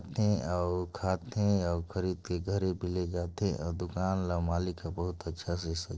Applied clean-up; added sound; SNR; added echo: neural separator model SepFormer DNS4.